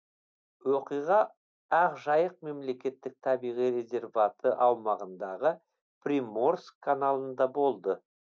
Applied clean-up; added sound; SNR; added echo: none; none; none; none.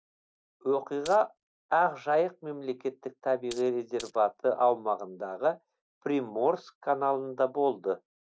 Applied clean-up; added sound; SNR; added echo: none; Glass; 18 dB; none.